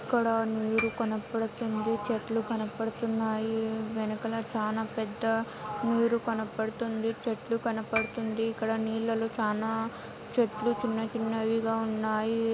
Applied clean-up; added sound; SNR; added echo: none; Piano + Sliding door; 12 dB; none.